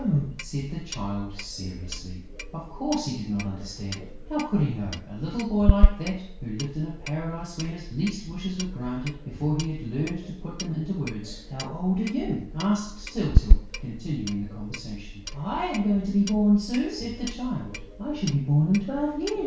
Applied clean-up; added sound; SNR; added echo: none; Clock; 1 dB; reverberation time 0.6 s.